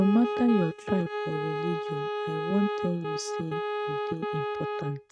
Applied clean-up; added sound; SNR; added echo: neural mask model RNNoise.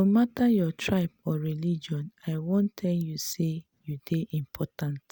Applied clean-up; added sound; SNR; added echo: none; none; none; none.